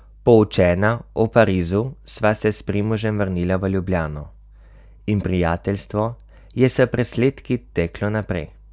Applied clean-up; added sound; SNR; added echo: none; none; none; none.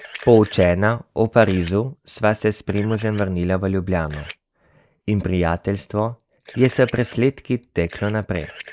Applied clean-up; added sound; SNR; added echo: neural mask model Resemble Enhance denoiser.